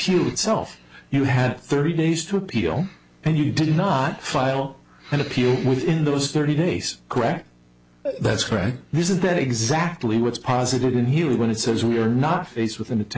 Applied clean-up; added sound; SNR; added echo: none; none; none; none.